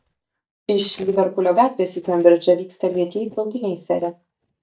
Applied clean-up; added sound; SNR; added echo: neural mask model DeepFilterNet 3.